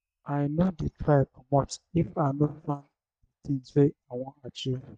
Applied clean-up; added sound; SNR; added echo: neural mask model DeepFilterNet 3.